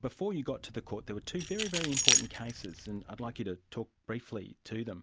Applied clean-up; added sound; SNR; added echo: none; Keys jangling; -4 dB; none.